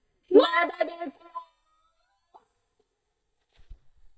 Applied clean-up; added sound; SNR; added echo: neural mask model DeepFilterNet 3.